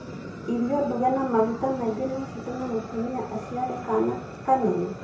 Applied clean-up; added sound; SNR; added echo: none; Fire; 11 dB; reverberation time 0.5 s.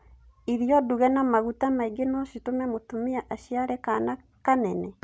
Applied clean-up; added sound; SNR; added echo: none; none; none; none.